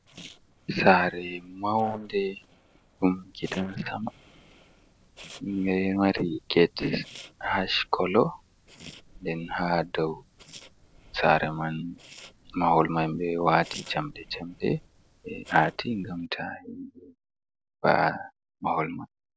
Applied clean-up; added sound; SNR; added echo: neural separator model SepFormer DNS4.